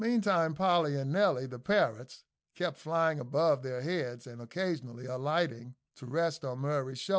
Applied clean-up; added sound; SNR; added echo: none; none; none; none.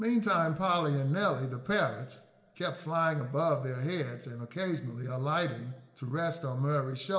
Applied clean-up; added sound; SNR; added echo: none; none; none; reverberation time 1.1 s.